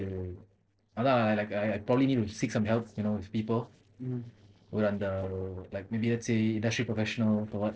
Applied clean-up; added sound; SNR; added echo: neural separator model SepFormer DNS4.